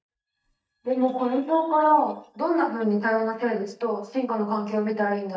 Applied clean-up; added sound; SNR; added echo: neural mask model DeepFilterNet 3.